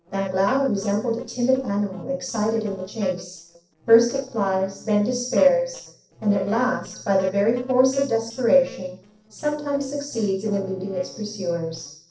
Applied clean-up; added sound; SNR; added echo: neural separator model SepFormer DNS4.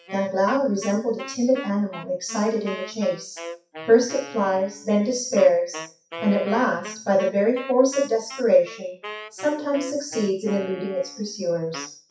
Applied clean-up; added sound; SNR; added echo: classical method WPE with log-MMSE.